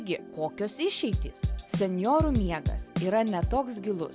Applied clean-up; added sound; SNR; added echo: none; Drum / Drum kit; 2 dB; none.